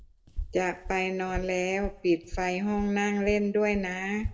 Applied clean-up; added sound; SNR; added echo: none; Walk, footsteps; 11 dB; reverberation time 0.7 s.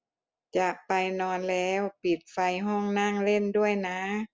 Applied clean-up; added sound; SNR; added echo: none; none; none; none.